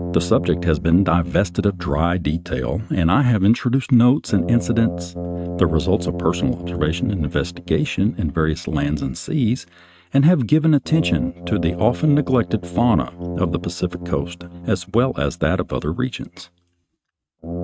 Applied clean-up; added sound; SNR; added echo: neural mask model RNNoise.